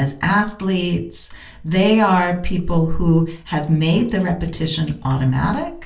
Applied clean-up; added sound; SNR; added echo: none; none; none; reverberation time 0.3 s.